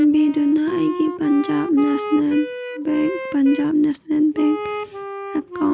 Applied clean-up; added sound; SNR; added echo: none; Wind instrument, woodwind instrument; 10 dB; none.